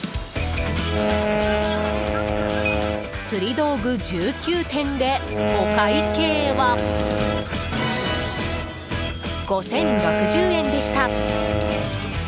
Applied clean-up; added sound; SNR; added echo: none; Wind instrument, woodwind instrument; 2 dB; none.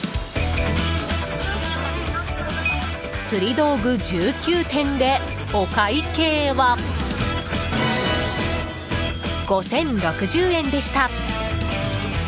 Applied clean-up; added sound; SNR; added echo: none; none; none; none.